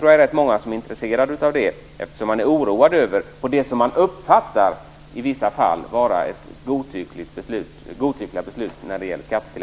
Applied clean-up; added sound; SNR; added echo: none; none; none; none.